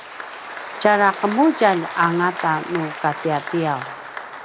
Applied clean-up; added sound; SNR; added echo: none; Applause; 11 dB; none.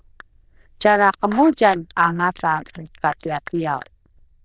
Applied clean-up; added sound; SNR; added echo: neural diffusion model UNIVERSE++.